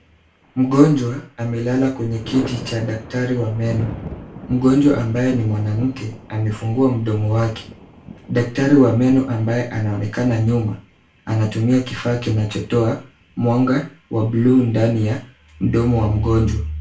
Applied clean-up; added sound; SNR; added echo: none; Thunder; 18 dB; reverberation time 0.3 s.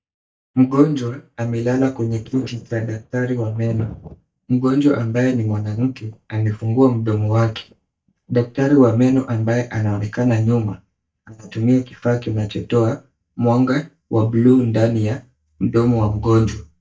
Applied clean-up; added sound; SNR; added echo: neural mask model DeepFilterNet 3.